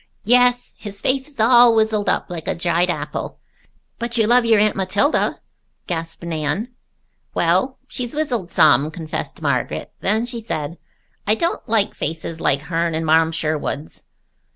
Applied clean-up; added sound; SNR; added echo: none; none; none; none.